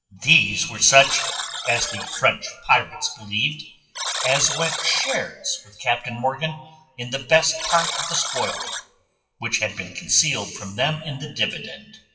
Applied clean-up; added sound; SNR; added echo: classical method WPE with log-MMSE.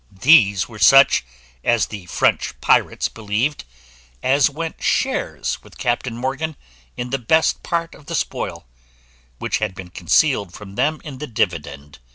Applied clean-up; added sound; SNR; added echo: none; none; none; none.